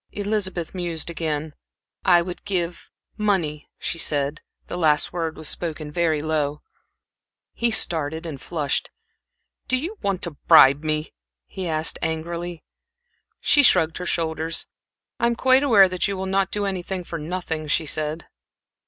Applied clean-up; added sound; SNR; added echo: none; none; none; none.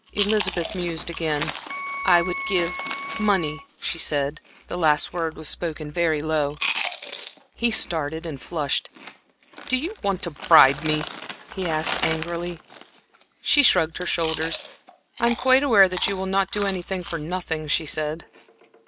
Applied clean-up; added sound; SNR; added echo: none; Wind instrument, woodwind instrument + Chewing, mastication; 10 dB; none.